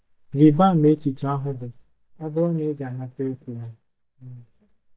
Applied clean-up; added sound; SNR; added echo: neural mask model DeepFilterNet 3.